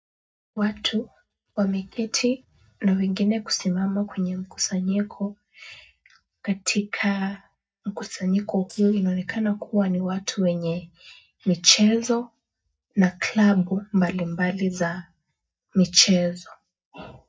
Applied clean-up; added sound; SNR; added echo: neural mask model DeepFilterNet 3.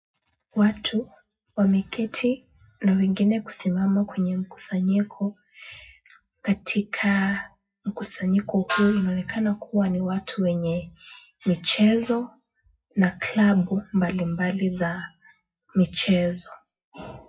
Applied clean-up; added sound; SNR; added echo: classical method WPE with log-MMSE.